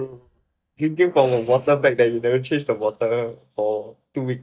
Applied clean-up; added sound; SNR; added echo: neural mask model DeepFilterNet 3.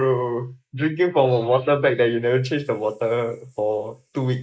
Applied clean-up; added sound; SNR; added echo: neural mask model Resemble Enhance denoiser.